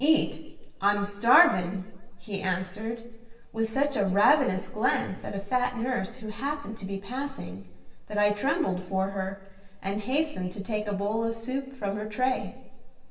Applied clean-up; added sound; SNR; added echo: none; none; none; reverberation time 0.9 s.